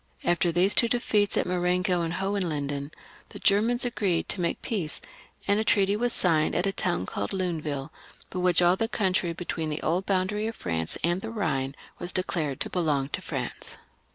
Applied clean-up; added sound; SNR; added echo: none; none; none; none.